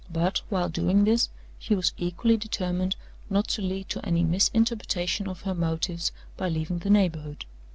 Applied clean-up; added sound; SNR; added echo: none; none; none; none.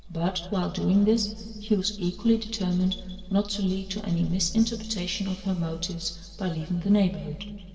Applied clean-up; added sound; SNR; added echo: none; none; none; reverberation time 2.5 s.